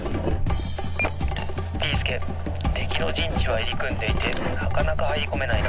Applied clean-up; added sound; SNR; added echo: none; Writing; 2 dB; none.